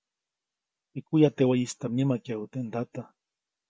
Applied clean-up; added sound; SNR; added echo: none; none; none; none.